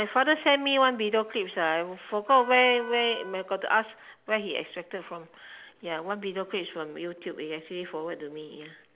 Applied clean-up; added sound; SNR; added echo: none; Wind instrument, woodwind instrument; 16 dB; none.